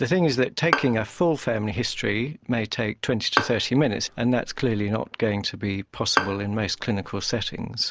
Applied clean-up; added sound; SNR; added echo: none; Bowed string instrument; 6 dB; none.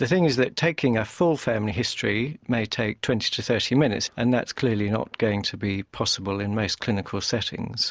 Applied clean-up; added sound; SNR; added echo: none; none; none; none.